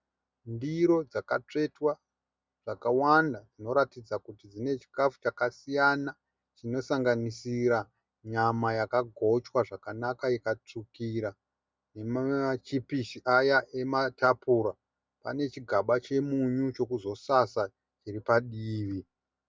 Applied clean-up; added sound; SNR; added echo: none; none; none; none.